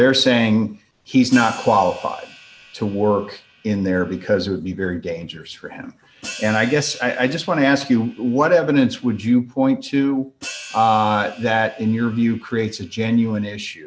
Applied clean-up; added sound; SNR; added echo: none; Hi-hat; 20 dB; none.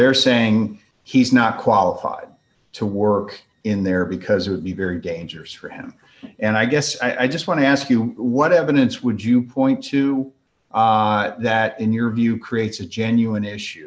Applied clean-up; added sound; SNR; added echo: none; none; none; none.